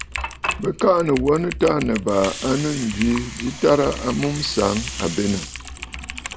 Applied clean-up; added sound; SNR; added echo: none; Water + Typing; 10 dB; none.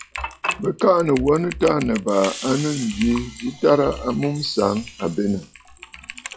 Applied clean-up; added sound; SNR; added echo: classical method log-MMSE.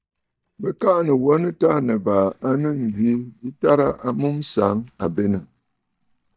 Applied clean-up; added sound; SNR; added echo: neural mask model DeepFilterNet 3.